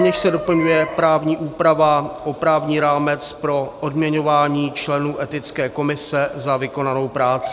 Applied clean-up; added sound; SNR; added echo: none; Chicken, rooster; 15 dB; none.